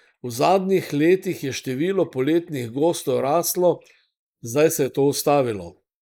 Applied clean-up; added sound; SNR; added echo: neural mask model Resemble Enhance denoiser.